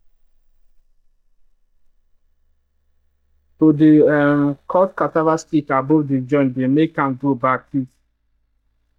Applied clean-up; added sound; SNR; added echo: neural mask model DeepFilterNet 3.